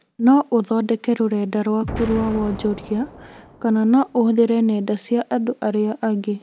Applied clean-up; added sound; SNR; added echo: none; Explosion; 17 dB; none.